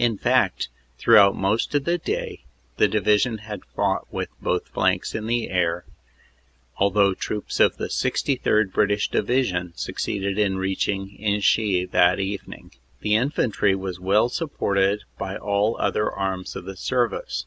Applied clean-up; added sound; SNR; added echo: none; none; none; none.